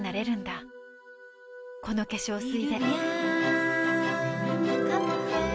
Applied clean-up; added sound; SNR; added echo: none; none; none; none.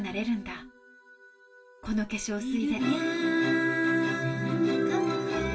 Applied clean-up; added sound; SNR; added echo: none; none; none; reverberation time 0.2 s.